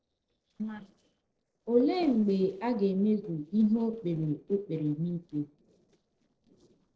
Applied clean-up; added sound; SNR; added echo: neural separator model SepFormer DNS4.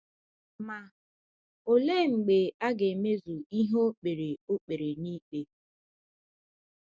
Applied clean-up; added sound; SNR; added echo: none; none; none; none.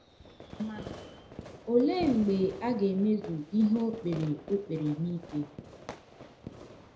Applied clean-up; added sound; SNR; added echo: none; Fireworks; 14 dB; reverberation time 0.4 s.